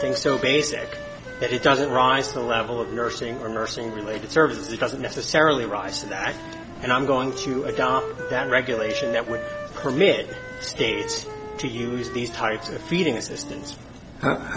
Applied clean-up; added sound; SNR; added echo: none; Wind instrument, woodwind instrument; 10 dB; none.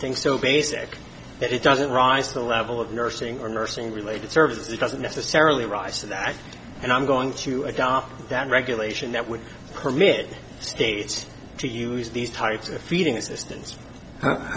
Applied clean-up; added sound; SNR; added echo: none; none; none; none.